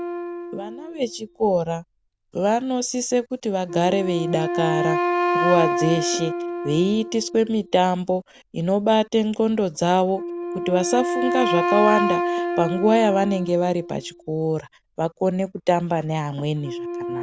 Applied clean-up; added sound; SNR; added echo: none; Wind instrument, woodwind instrument; 5 dB; none.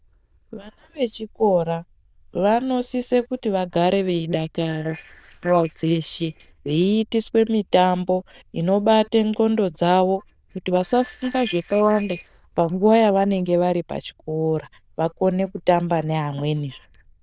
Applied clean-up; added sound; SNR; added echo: neural diffusion model UNIVERSE++.